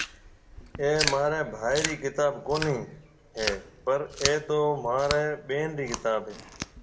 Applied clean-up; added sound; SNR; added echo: none; Chewing, mastication; 8 dB; reverberation time 2.2 s.